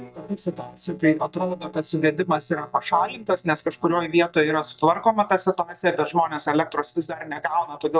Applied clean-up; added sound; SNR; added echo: neural mask model DeepFilterNet 3.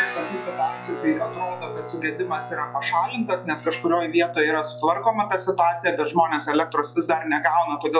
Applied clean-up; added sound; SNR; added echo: classical method log-MMSE.